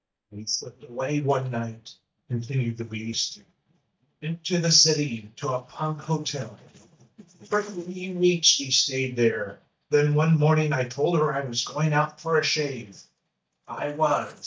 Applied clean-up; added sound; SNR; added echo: neural mask model DeepFilterNet 3.